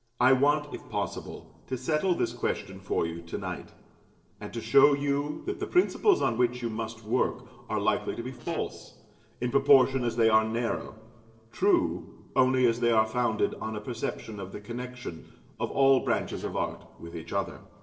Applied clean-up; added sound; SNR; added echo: neural separator model SepFormer DNS4.